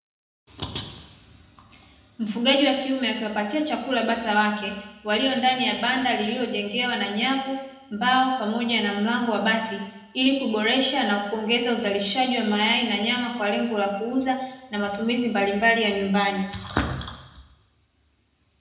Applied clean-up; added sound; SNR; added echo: none; none; none; reverberation time 0.9 s.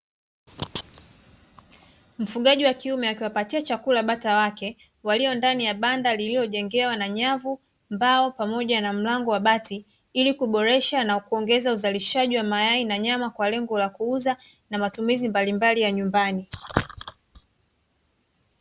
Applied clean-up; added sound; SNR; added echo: none; none; none; none.